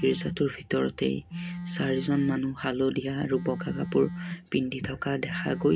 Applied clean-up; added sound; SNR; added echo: none; Telephone; 10 dB; reverberation time 0.3 s.